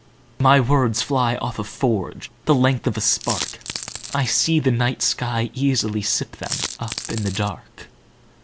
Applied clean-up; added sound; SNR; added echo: none; Coin (dropping); 8 dB; none.